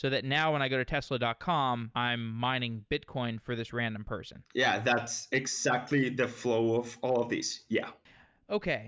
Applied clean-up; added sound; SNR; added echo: none; none; none; none.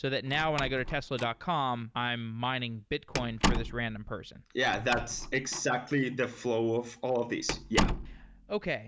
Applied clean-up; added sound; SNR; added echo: none; Slam; 5 dB; none.